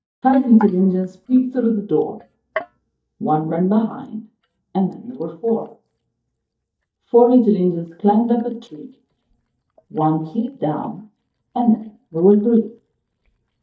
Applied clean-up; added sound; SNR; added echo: neural mask model DeepFilterNet 3.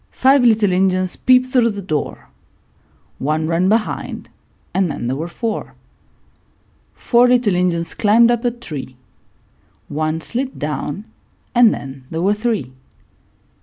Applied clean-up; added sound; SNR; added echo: none; none; none; none.